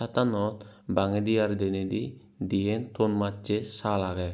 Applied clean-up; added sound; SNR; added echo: none; none; none; none.